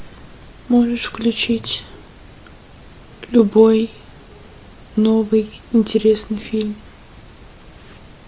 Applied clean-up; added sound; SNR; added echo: none; none; none; none.